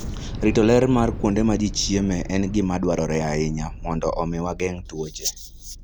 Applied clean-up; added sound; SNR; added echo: none; Thunder / Explosion; 10 dB; none.